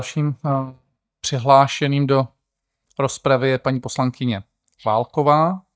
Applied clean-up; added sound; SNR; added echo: neural mask model DeepFilterNet 3.